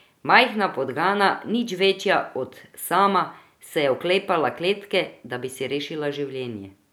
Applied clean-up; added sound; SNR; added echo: none; none; none; none.